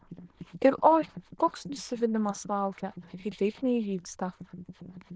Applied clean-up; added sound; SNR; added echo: neural diffusion model UNIVERSE++.